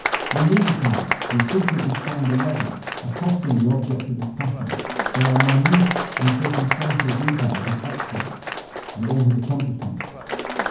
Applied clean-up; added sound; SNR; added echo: none; Applause; 5 dB; reverberation time 0.9 s.